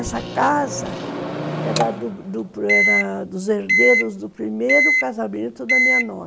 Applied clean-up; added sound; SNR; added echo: none; Microwave oven; -2 dB; none.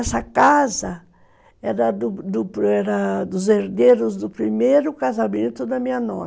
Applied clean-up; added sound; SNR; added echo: none; none; none; none.